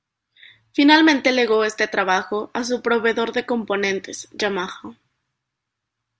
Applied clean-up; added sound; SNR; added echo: none; none; none; none.